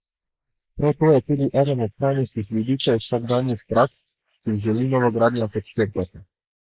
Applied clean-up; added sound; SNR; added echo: neural mask model Resemble Enhance denoiser.